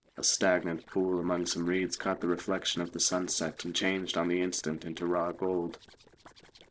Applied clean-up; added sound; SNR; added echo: neural separator model SepFormer DNS4.